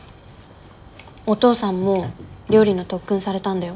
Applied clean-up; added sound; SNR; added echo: none; none; none; none.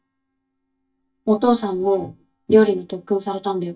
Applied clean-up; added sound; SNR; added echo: neural mask model DeepFilterNet 3.